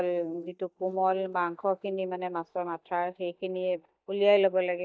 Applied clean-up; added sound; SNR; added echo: neural mask model DeepFilterNet 3.